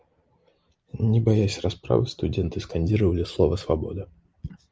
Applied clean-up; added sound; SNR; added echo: none; none; none; none.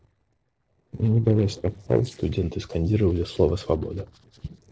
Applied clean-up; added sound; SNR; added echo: neural separator model SepFormer DNS4.